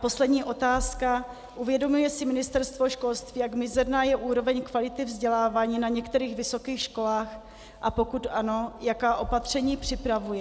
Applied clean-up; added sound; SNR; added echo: none; none; none; none.